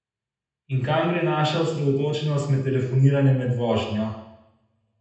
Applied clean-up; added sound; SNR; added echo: none; none; none; reverberation time 0.9 s.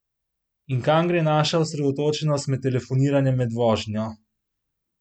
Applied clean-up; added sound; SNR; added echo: none; none; none; none.